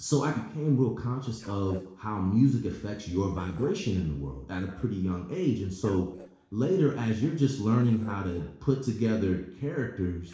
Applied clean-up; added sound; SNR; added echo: neural separator model SepFormer DNS4.